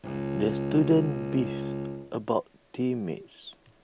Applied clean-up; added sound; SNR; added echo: none; Bowed string instrument; 5 dB; none.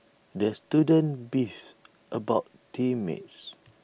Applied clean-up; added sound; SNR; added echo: none; none; none; none.